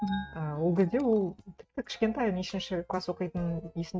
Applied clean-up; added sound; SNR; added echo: neural mask model RNNoise.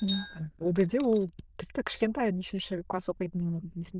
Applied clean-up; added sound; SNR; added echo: neural diffusion model UNIVERSE++.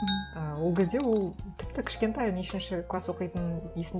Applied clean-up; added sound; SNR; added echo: none; Piano; 17 dB; none.